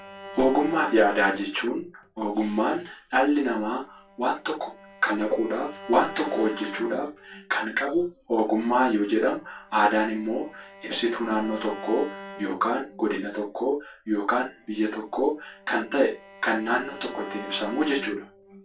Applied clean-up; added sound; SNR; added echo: none; Bowed string instrument; 17 dB; reverberation time 0.2 s.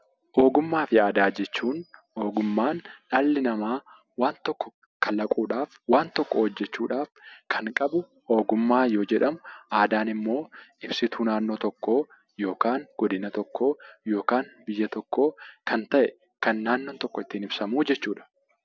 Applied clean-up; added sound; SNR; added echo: none; none; none; none.